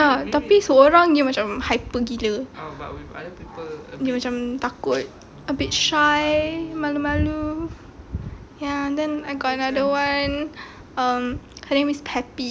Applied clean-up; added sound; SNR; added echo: none; none; none; none.